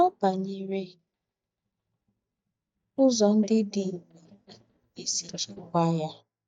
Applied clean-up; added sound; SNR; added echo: neural mask model DeepFilterNet 3.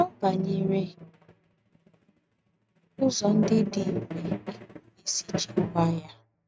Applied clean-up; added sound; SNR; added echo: neural mask model RNNoise.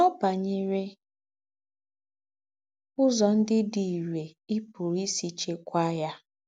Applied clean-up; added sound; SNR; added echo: none; none; none; none.